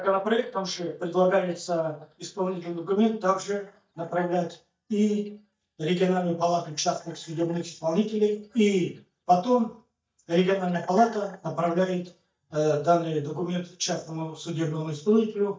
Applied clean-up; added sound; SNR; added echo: neural mask model DeepFilterNet 3.